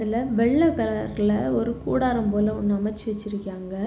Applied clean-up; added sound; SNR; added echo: none; Engine starting / Accelerating, revving, vroom / Motor vehicle (road); 15 dB; none.